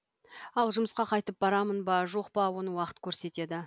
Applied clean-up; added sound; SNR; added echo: none; none; none; none.